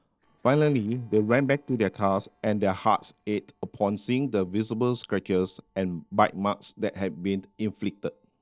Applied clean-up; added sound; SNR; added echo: neural separator model SepFormer DNS4.